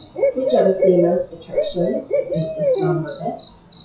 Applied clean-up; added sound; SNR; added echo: classical method WPE with log-MMSE.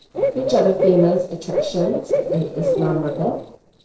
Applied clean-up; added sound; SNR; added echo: neural separator model SepFormer DNS4.